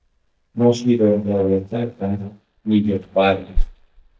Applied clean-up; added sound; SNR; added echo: neural mask model DeepFilterNet 3.